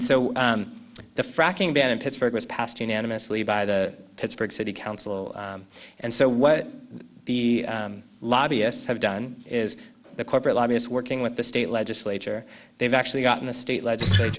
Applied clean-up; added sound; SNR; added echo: none; Acoustic guitar; -4 dB; none.